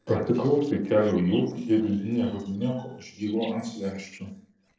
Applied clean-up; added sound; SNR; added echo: neural separator model SepFormer DNS4.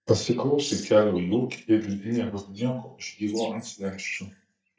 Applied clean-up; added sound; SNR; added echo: neural mask model DeepFilterNet 3.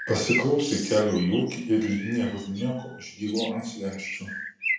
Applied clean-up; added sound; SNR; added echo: none; Bird; 9 dB; reverberation time 0.7 s.